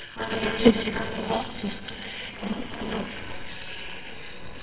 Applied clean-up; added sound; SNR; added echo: neural separator model SepFormer WHAMR!.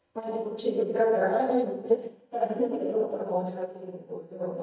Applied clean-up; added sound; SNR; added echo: neural mask model DeepFilterNet 3.